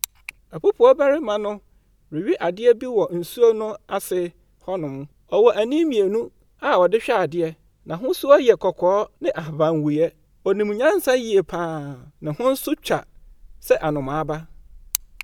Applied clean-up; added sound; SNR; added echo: none; none; none; none.